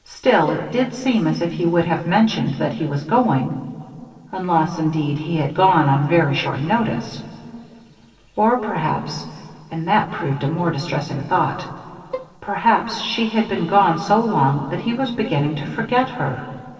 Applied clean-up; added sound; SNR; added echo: neural separator model SepFormer DNS4.